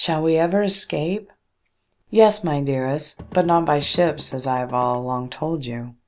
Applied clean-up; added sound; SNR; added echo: none; Drum / Drum kit; 20 dB; none.